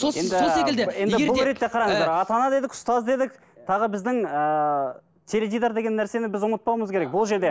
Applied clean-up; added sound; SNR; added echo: none; none; none; none.